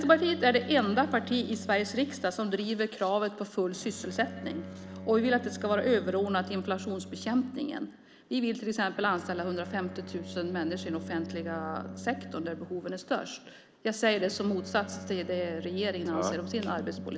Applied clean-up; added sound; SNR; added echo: none; Bowed string instrument; 12 dB; none.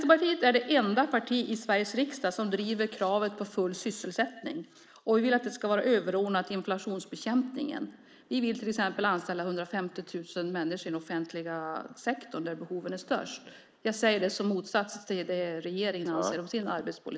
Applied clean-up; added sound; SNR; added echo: neural mask model Resemble Enhance denoiser.